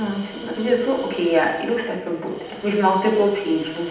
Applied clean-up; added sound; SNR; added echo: none; Tools; 19 dB; reverberation time 0.8 s.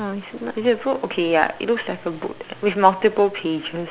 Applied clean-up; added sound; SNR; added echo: none; none; none; none.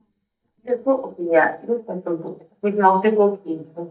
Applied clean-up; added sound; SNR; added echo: neural mask model DeepFilterNet 3.